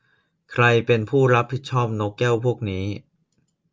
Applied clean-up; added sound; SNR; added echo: none; none; none; none.